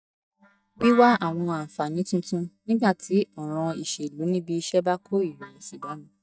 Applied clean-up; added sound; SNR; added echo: neural mask model DeepFilterNet 3.